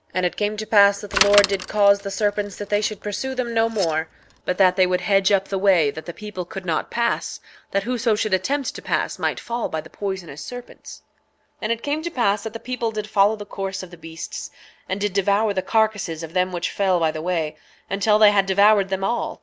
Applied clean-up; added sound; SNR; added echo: none; Bicycle; 7 dB; none.